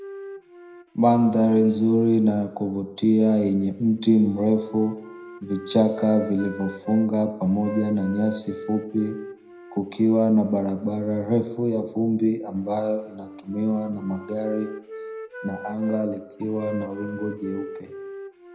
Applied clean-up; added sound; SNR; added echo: none; Wind instrument, woodwind instrument; 16 dB; reverberation time 0.7 s.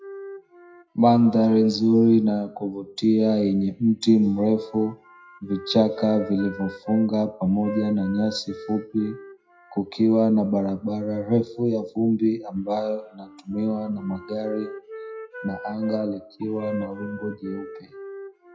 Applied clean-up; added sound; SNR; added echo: classical method WPE with log-MMSE.